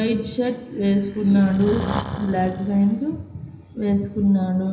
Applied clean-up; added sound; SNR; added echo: none; Breathing; 11 dB; reverberation time 0.9 s.